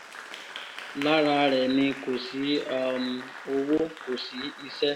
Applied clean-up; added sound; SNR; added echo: none; Applause; 13 dB; none.